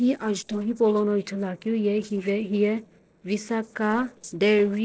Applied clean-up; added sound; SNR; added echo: neural separator model SepFormer DNS4.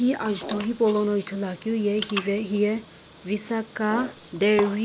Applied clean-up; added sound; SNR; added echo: none; Fart + Bathtub (filling or washing) / Water; 12 dB; none.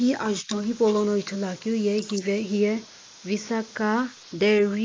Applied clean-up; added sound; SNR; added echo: neural mask model Resemble Enhance denoiser.